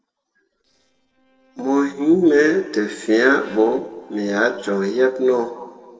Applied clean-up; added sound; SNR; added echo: neural separator model SepFormer DNS4.